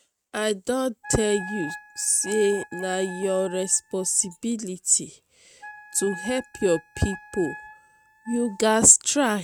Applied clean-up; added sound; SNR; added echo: neural mask model RNNoise.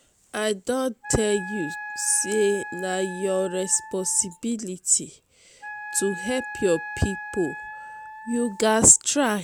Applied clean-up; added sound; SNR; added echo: none; Wind instrument, woodwind instrument; 13 dB; none.